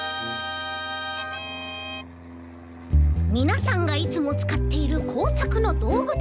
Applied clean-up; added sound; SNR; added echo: none; Fixed-wing aircraft, airplane + Brass instrument; 18 dB; none.